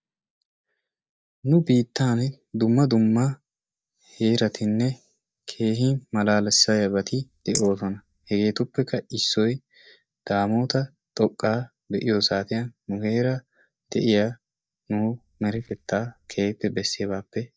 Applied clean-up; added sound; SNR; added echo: neural mask model DeepFilterNet 3.